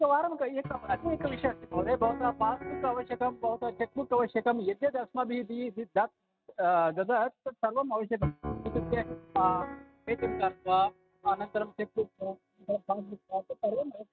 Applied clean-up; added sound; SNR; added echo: neural mask model RNNoise.